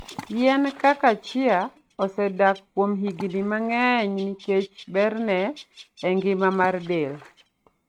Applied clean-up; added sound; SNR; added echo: neural mask model RNNoise.